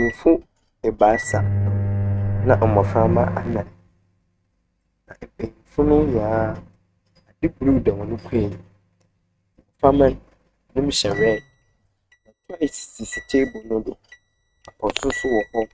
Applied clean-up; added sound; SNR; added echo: neural mask model RNNoise.